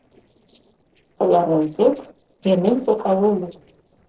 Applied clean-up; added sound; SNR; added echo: neural separator model SepFormer DNS4.